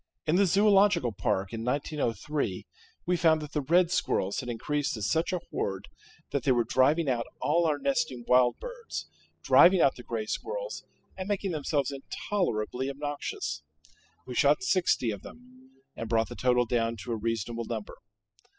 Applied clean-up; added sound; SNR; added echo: classical method spectral subtraction.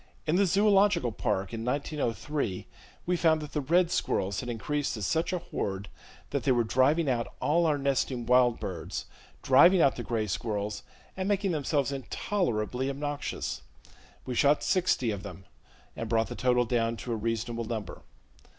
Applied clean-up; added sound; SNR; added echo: none; none; none; none.